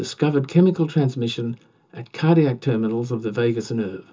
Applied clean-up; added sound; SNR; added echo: none; none; none; reverberation time 0.2 s.